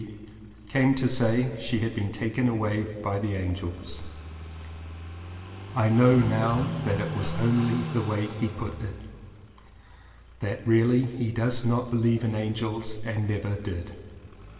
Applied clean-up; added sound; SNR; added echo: none; Car passing by / Idling; 12 dB; reverberation time 2.2 s.